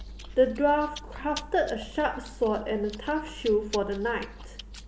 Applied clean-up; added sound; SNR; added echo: none; Chewing, mastication; 14 dB; none.